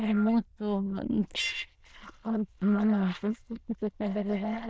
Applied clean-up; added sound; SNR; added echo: neural diffusion model UNIVERSE++.